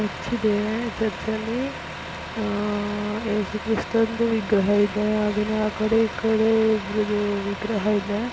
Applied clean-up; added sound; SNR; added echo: none; Truck; 10 dB; none.